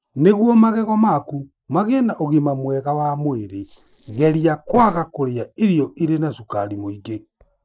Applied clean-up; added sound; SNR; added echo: neural separator model SepFormer DNS4.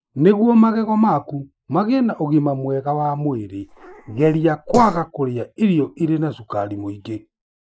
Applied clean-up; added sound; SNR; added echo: neural mask model Resemble Enhance denoiser.